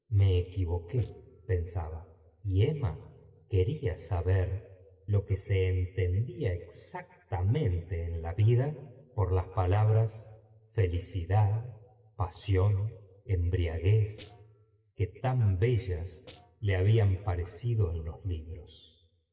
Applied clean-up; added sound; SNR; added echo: neural separator model SepFormer DNS4.